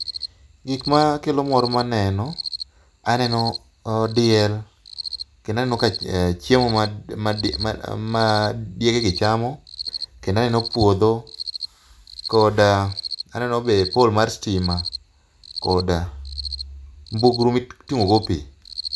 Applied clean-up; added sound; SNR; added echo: none; Cricket; 12 dB; none.